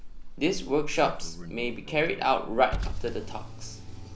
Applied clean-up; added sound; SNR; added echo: none; Car; 5 dB; none.